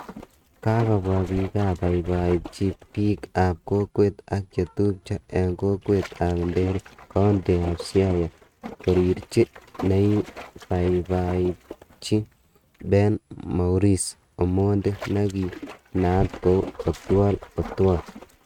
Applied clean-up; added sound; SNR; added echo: neural mask model RNNoise.